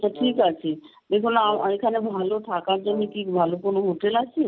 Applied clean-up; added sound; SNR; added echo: none; Brass instrument; 17 dB; none.